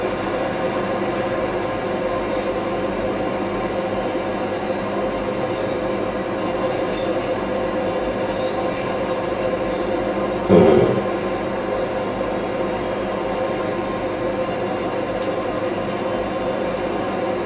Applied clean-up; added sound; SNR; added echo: none; Bowed string instrument; 20 dB; reverberation time 0.2 s.